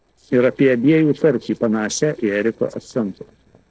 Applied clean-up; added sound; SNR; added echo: neural separator model SepFormer DNS4.